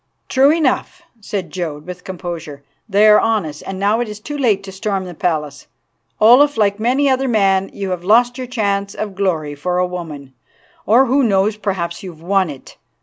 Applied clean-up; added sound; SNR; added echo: none; none; none; none.